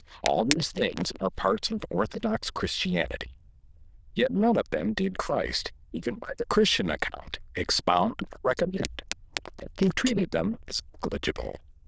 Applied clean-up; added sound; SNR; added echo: neural diffusion model UNIVERSE++.